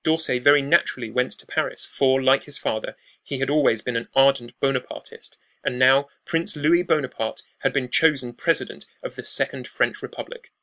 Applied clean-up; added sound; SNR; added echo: none; none; none; none.